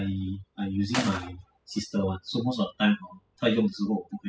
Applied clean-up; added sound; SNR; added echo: classical method spectral subtraction.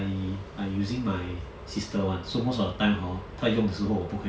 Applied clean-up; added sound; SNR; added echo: none; none; none; none.